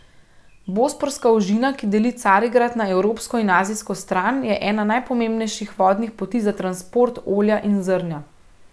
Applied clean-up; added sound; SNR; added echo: none; none; none; none.